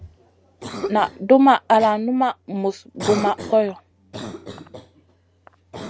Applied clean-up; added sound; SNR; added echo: none; Cough; 13 dB; none.